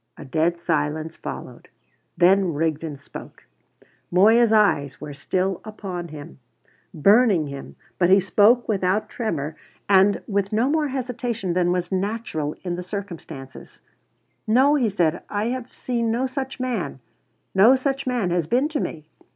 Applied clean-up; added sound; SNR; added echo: none; none; none; none.